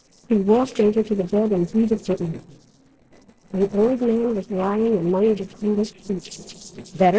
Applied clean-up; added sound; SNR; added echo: neural separator model SepFormer DNS4.